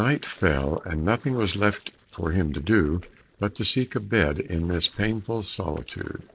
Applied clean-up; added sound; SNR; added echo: neural separator model SepFormer DNS4.